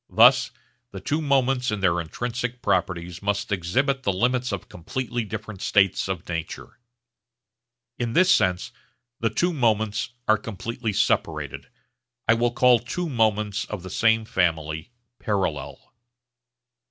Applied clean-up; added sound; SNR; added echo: none; none; none; none.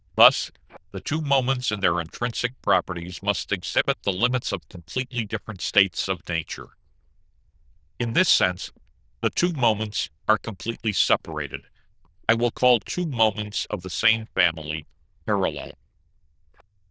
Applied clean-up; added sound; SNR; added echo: neural diffusion model UNIVERSE++.